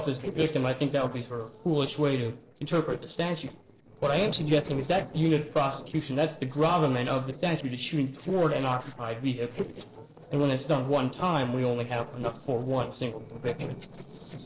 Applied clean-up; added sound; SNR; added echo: neural separator model SepFormer DNS4.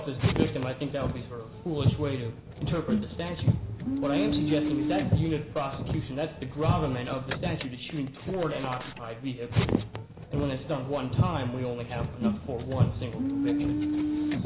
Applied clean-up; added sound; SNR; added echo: none; Car; -3 dB; reverberation time 2.0 s.